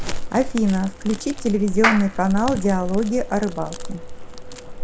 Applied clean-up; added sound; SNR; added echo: none; Clapping + Crackle; 4 dB; none.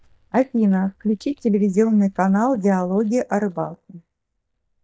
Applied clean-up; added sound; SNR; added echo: neural mask model DeepFilterNet 3.